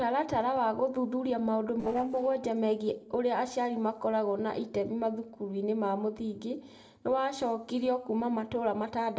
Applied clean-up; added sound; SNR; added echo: neural separator model SepFormer DNS4.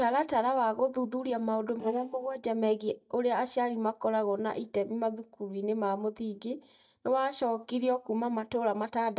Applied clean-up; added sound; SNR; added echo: neural mask model DeepFilterNet 3.